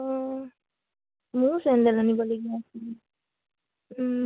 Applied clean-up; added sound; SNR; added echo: none; none; none; none.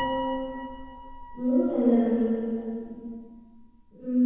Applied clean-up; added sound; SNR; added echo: none; Piano; 13 dB; reverberation time 2.0 s.